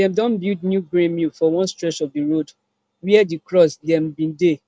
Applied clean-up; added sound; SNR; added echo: none; none; none; none.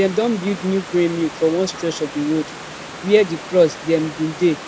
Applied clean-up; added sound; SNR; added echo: none; Stream / Liquid; 14 dB; none.